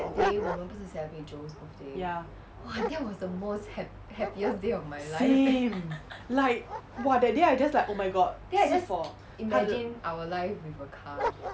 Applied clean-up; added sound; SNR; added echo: none; Dog; 11 dB; none.